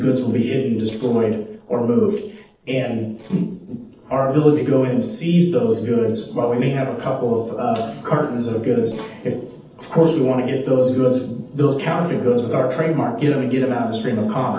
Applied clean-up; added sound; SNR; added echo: neural separator model SepFormer DNS4.